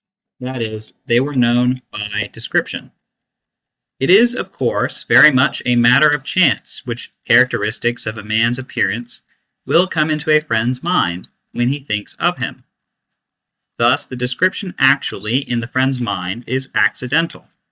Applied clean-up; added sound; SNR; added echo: neural mask model DeepFilterNet 3.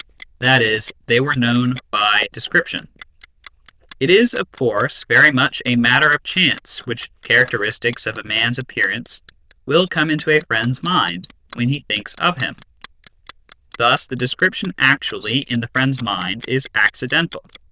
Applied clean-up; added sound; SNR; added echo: neural diffusion model UNIVERSE++.